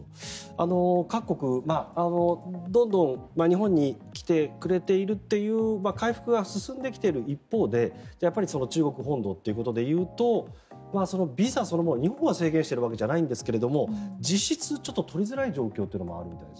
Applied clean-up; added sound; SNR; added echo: none; none; none; none.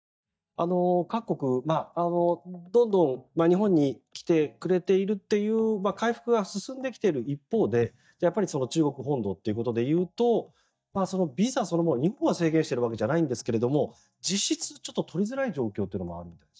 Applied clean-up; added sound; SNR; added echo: neural mask model DeepFilterNet 3.